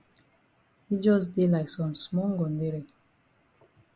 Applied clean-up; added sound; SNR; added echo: none; none; none; none.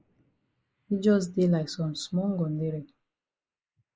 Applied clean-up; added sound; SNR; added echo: neural mask model Resemble Enhance denoiser.